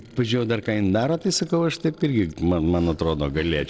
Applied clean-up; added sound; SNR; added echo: neural separator model SepFormer DNS4.